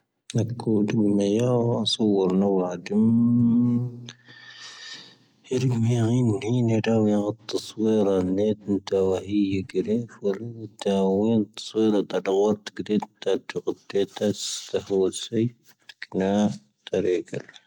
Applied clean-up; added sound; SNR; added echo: none; Breathing; 16 dB; none.